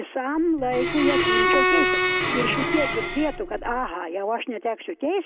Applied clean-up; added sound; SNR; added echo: none; Bowed string instrument; -3 dB; none.